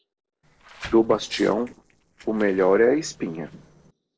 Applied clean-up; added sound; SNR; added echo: neural separator model SepFormer DNS4.